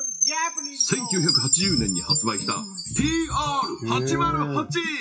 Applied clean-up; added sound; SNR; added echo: classical method WPE with log-MMSE.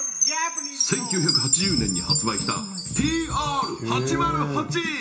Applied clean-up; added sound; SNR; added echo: none; Chime; 1 dB; reverberation time 0.4 s.